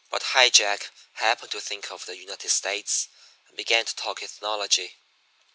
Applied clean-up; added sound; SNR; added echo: none; none; none; none.